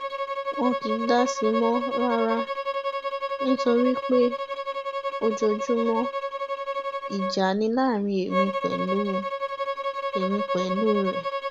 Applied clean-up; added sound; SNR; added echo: none; Bowed string instrument; 3 dB; none.